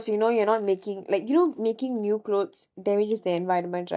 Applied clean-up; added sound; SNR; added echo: neural mask model DeepFilterNet 3.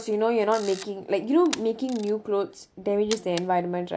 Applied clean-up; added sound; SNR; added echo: none; Camera; 17 dB; none.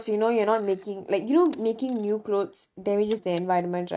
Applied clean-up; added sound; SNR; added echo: neural mask model RNNoise.